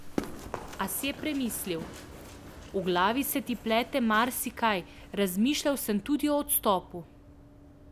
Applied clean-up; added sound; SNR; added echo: none; Run; 14 dB; none.